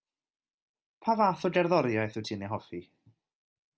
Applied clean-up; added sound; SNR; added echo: none; none; none; none.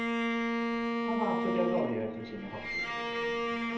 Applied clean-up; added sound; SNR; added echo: none; Bowed string instrument; -5 dB; reverberation time 0.7 s.